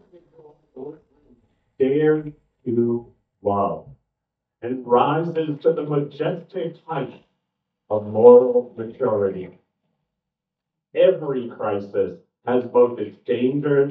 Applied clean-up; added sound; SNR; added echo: neural mask model DeepFilterNet 3.